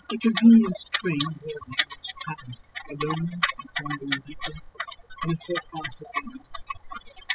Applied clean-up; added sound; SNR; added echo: classical method spectral subtraction.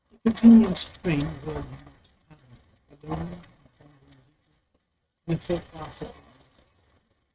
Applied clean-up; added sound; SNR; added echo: neural mask model RNNoise.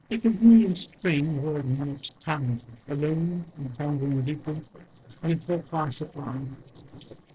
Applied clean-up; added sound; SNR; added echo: neural separator model SepFormer DNS4.